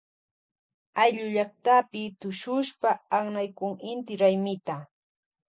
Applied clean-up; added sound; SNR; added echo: none; none; none; none.